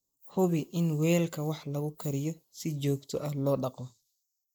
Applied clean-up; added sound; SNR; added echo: neural mask model Resemble Enhance denoiser.